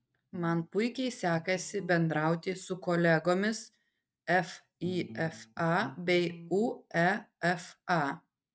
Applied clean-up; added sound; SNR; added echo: neural mask model DeepFilterNet 3.